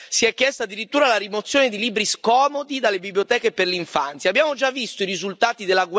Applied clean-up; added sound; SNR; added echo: none; none; none; none.